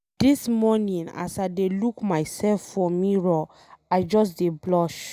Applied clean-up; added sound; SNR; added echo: none; none; none; none.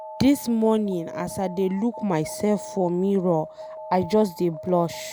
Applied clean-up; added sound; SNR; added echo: none; Alarm; 15 dB; none.